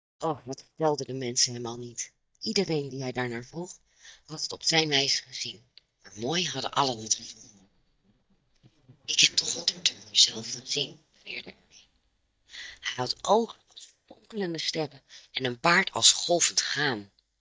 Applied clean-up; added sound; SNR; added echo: neural mask model DeepFilterNet 3.